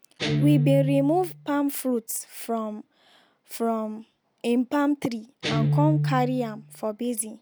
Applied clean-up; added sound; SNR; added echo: none; Guitar; 3 dB; none.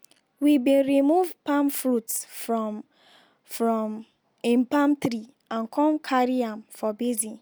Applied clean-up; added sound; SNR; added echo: none; none; none; none.